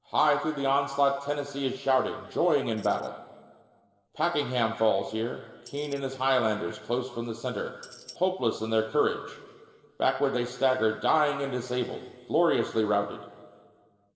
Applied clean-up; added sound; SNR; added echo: neural separator model SepFormer DNS4.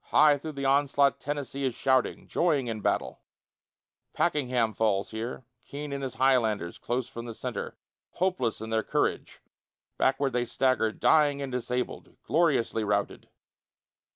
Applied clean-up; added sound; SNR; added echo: none; none; none; none.